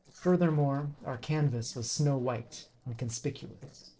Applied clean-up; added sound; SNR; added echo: neural separator model SepFormer DNS4.